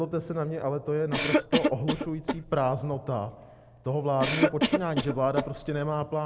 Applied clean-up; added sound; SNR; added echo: none; Cough; 2 dB; none.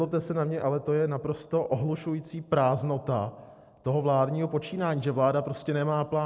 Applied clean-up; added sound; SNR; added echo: none; none; none; none.